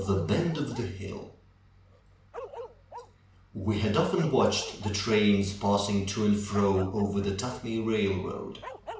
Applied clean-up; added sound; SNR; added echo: none; Bark; 16 dB; none.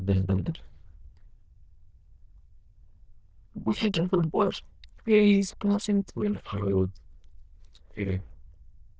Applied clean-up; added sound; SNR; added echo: neural diffusion model UNIVERSE++.